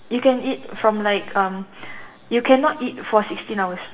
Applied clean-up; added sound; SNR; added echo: none; none; none; reverberation time 2.0 s.